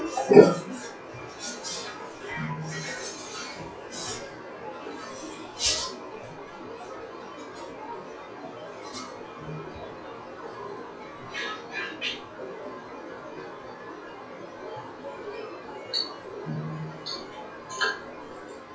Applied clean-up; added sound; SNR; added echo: classical method WPE with log-MMSE.